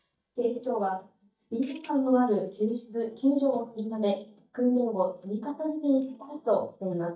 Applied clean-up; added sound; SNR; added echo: neural mask model DeepFilterNet 3.